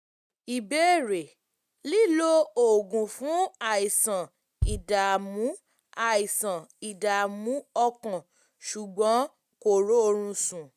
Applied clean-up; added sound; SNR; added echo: neural mask model RNNoise.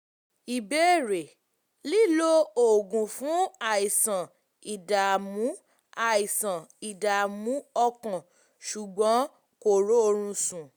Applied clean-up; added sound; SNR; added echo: none; none; none; none.